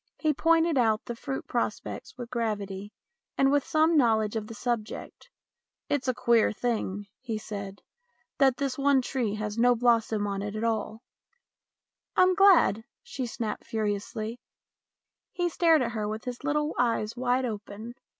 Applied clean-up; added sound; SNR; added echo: none; none; none; none.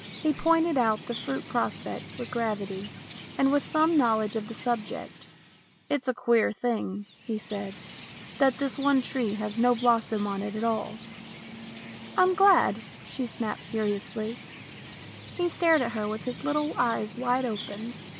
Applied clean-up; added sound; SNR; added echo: none; Chirp, tweet; 12 dB; none.